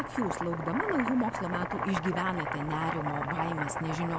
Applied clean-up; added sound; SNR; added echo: none; Domestic sounds, home sounds; 2 dB; none.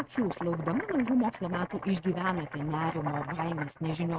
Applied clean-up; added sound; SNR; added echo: neural mask model RNNoise.